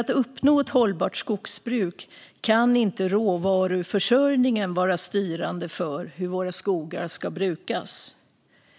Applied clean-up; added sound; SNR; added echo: none; none; none; none.